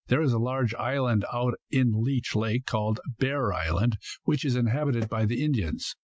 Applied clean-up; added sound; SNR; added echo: none; none; none; none.